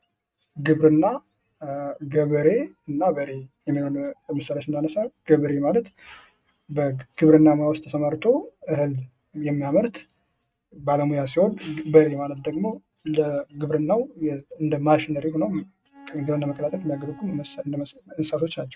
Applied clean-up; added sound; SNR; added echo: neural mask model RNNoise.